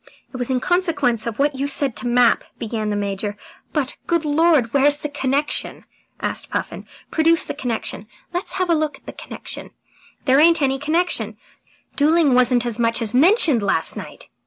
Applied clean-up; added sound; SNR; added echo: none; none; none; none.